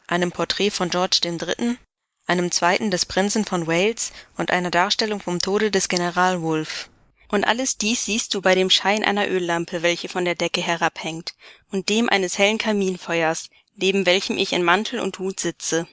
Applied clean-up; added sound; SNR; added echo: neural mask model Resemble Enhance denoiser.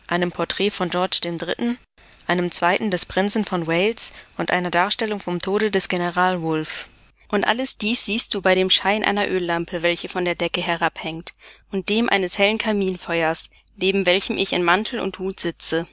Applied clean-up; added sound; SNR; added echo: none; none; none; none.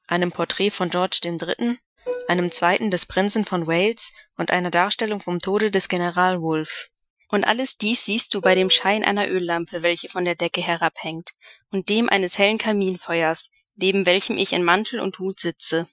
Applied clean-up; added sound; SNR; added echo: classical method Wiener filter.